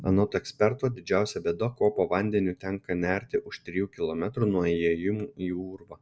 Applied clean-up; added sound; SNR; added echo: none; none; none; none.